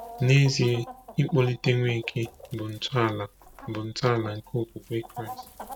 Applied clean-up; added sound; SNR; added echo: none; Chicken, rooster; 18 dB; none.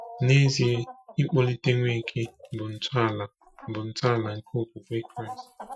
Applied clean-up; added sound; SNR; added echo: classical method Wiener filter.